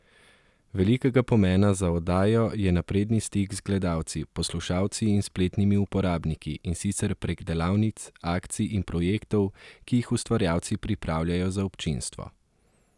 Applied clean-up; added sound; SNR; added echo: none; none; none; none.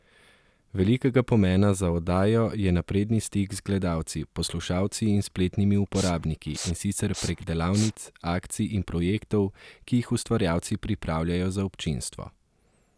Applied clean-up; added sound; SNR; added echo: none; Respiratory sounds; 12 dB; none.